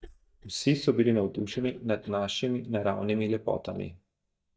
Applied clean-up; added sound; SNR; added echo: neural mask model DeepFilterNet 3.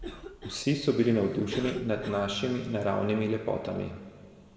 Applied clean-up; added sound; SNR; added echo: none; Cough; 16 dB; reverberation time 1.9 s.